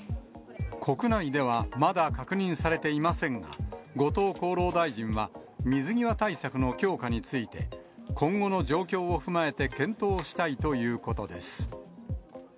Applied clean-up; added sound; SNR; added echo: none; none; none; none.